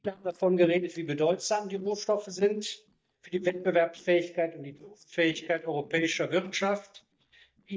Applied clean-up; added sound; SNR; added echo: neural mask model DeepFilterNet 3.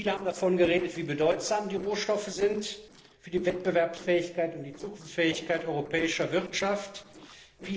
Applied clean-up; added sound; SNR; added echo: neural separator model SepFormer DNS4.